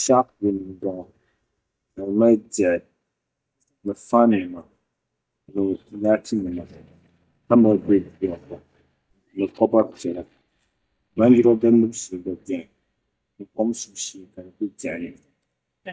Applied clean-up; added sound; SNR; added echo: neural mask model DeepFilterNet 3.